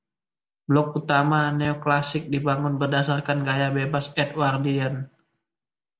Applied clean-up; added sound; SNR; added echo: none; none; none; none.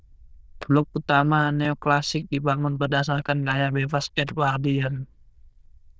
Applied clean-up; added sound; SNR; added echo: neural diffusion model UNIVERSE++.